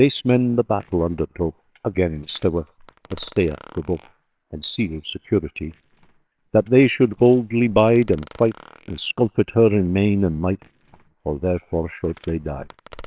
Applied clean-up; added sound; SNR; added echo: neural separator model SepFormer WHAMR!.